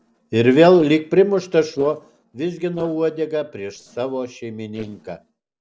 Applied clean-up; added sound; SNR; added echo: neural separator model SepFormer DNS4.